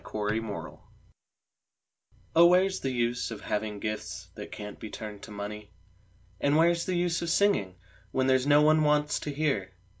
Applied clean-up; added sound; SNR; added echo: none; none; none; none.